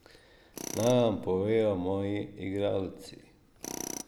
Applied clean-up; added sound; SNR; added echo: none; Tools; 14 dB; none.